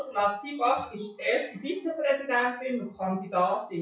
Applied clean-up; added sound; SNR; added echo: classical method WPE with log-MMSE.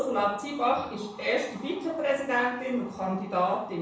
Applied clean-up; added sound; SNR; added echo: none; Motor vehicle (road) / Siren; 19 dB; reverberation time 0.6 s.